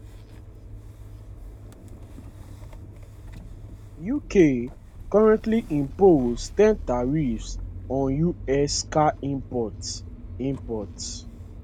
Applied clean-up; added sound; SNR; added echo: none; Engine starting / Motor vehicle (road); 13 dB; none.